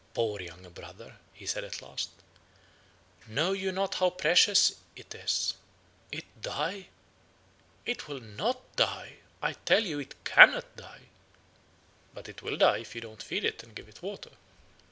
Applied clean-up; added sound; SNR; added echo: none; none; none; none.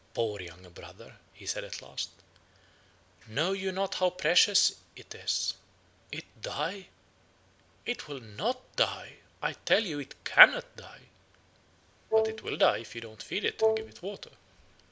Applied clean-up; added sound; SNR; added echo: none; Wind instrument, woodwind instrument; -3 dB; none.